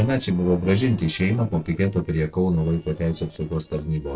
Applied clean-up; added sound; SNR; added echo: neural separator model SepFormer DNS4.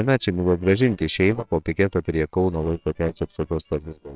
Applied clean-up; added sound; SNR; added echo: neural separator model SepFormer WHAMR!.